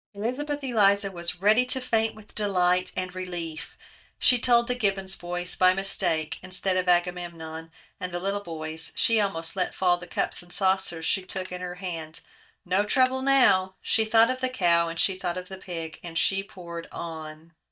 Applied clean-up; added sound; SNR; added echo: neural mask model DeepFilterNet 3.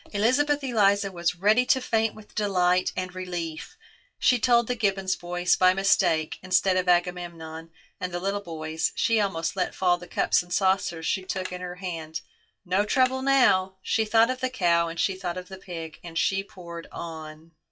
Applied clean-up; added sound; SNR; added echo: classical method WPE with log-MMSE.